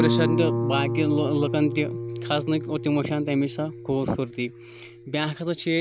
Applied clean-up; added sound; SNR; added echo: none; Guitar; 3 dB; none.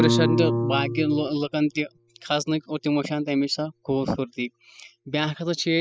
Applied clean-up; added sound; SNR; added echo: classical method spectral subtraction.